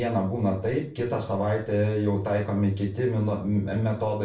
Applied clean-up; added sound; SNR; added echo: none; none; none; reverberation time 0.3 s.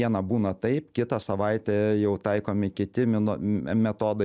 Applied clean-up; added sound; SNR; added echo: none; none; none; none.